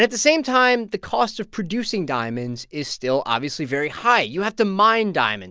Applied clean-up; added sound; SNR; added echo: none; none; none; none.